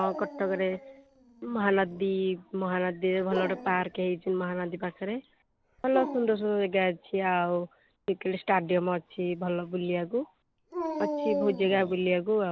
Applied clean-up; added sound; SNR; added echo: none; Dog; 11 dB; none.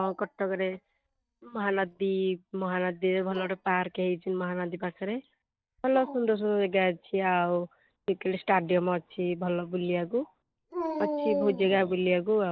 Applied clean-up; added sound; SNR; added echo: neural mask model DeepFilterNet 3.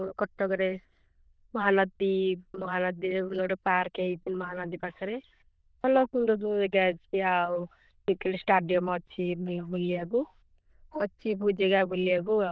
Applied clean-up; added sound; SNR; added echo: neural diffusion model UNIVERSE++.